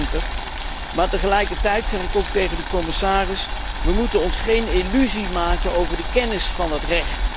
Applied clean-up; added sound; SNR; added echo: none; Boiling; 1 dB; none.